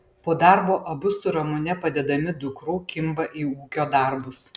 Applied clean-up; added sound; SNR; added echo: none; none; none; none.